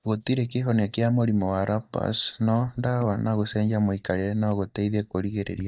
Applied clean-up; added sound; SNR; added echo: neural mask model DeepFilterNet 3.